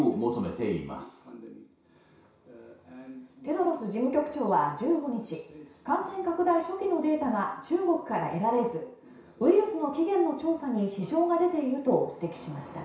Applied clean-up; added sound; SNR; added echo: none; none; none; reverberation time 0.6 s.